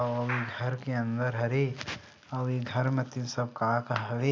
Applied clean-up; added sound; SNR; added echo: none; none; none; none.